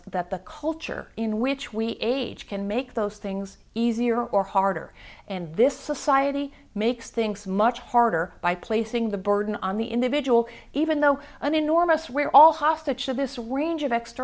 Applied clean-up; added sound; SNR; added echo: none; none; none; none.